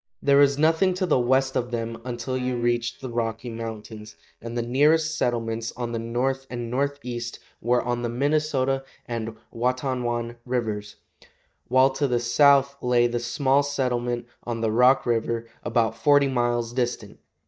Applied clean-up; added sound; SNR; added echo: neural mask model DeepFilterNet 3.